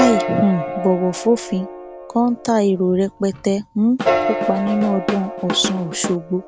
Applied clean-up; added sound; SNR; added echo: none; Piano + Drum / Drum kit; 5 dB; none.